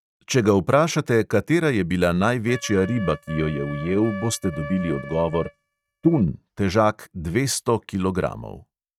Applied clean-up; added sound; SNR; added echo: neural mask model RNNoise.